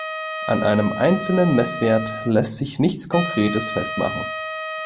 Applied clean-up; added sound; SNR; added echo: none; Trumpet; 8 dB; none.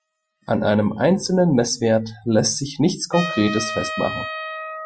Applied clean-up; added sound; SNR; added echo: classical method Wiener filter.